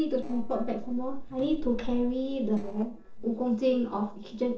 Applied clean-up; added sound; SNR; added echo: neural separator model SepFormer DNS4.